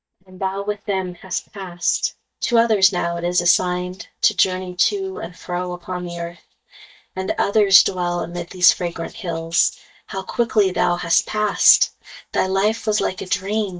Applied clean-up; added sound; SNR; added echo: neural mask model DeepFilterNet 3.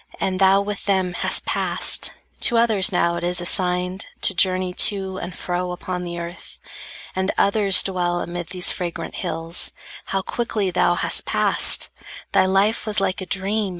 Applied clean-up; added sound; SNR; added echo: none; none; none; none.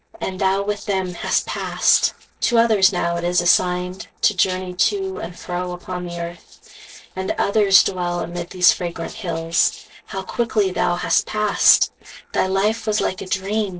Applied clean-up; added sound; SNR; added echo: neural separator model SepFormer DNS4.